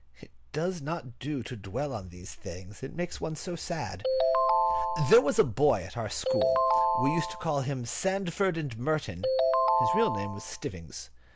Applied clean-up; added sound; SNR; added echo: none; Ringtone; -3 dB; none.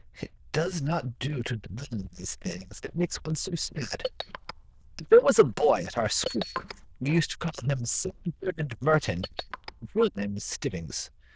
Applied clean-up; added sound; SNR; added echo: neural diffusion model UNIVERSE++.